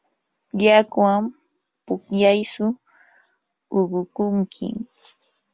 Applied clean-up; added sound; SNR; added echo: none; none; none; none.